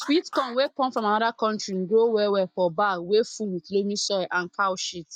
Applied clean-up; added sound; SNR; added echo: neural mask model DeepFilterNet 3.